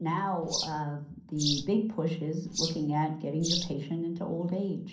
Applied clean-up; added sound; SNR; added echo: none; Bird vocalization, bird call, bird song; 5 dB; reverberation time 0.6 s.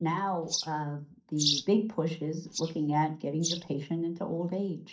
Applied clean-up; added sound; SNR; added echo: neural mask model DeepFilterNet 3.